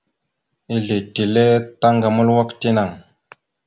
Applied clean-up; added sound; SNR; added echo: none; none; none; none.